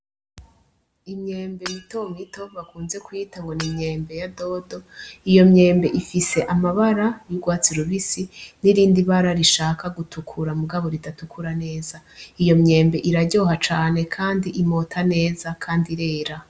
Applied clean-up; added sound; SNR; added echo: none; Shatter / Hammer; 19 dB; none.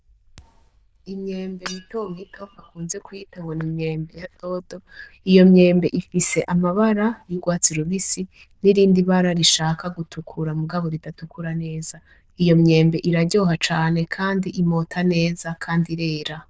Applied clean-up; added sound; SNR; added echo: neural diffusion model UNIVERSE++.